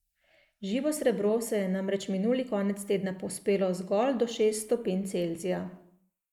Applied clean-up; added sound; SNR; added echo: neural mask model Resemble Enhance denoiser.